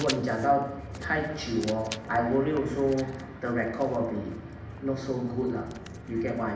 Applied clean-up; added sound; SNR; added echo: none; Writing; 17 dB; reverberation time 0.8 s.